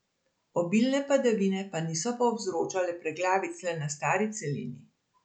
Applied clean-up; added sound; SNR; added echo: none; none; none; none.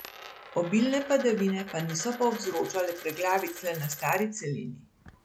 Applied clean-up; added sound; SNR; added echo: none; Coin (dropping); 15 dB; none.